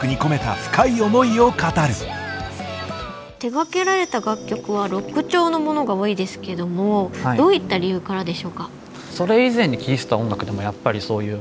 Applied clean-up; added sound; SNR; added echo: none; none; none; none.